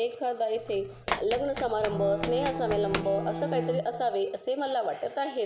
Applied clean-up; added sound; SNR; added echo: none; Run + Bowed string instrument; 6 dB; none.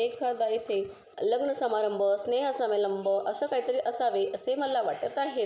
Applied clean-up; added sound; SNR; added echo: none; none; none; none.